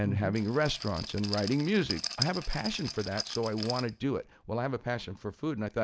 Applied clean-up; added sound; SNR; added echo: none; Rattle; 8 dB; none.